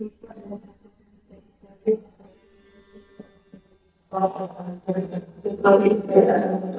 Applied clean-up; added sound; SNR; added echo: neural mask model DeepFilterNet 3.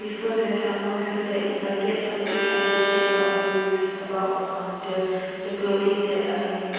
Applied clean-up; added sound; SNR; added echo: none; Bowed string instrument; 4 dB; reverberation time 2.1 s.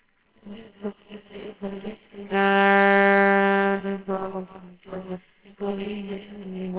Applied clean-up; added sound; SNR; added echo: neural separator model SepFormer WHAMR!.